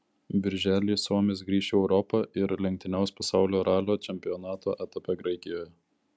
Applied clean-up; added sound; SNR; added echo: none; none; none; none.